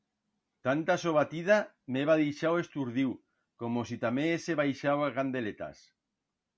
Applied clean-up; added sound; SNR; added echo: none; none; none; none.